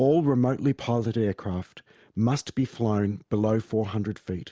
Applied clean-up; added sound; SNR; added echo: none; none; none; none.